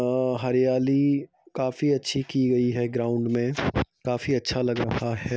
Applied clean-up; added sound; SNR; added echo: none; none; none; none.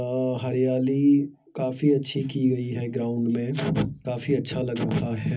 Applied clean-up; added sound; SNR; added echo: none; none; none; reverberation time 0.4 s.